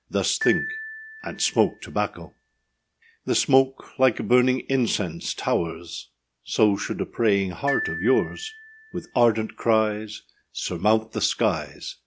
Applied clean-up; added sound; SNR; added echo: none; Glockenspiel; 12 dB; none.